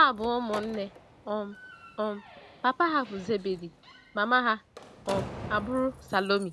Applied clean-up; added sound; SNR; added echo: none; Slam; 15 dB; none.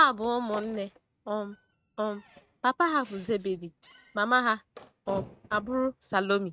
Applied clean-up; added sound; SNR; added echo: neural mask model RNNoise.